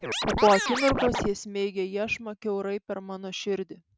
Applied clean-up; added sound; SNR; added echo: none; Scratching (performance technique); 1 dB; none.